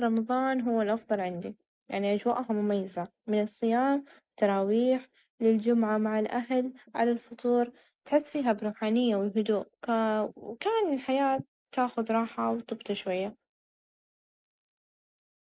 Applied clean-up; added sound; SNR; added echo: neural mask model Resemble Enhance denoiser.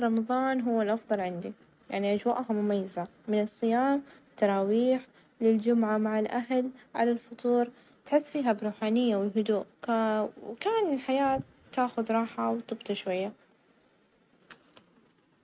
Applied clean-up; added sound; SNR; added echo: none; none; none; none.